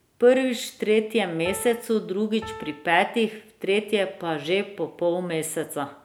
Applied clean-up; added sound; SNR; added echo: none; Piano; 14 dB; none.